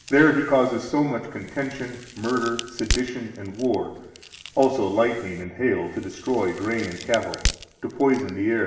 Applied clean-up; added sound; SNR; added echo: none; Crack; 11 dB; reverberation time 1.0 s.